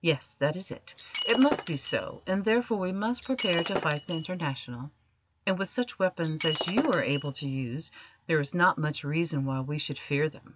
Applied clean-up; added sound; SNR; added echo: none; Shatter; 4 dB; none.